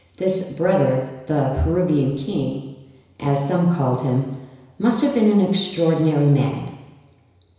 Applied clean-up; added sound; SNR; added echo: none; none; none; reverberation time 1.0 s.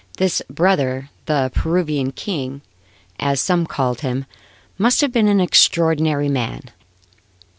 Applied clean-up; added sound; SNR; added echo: none; none; none; none.